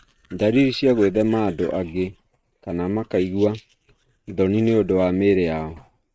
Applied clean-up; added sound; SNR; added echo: neural mask model RNNoise.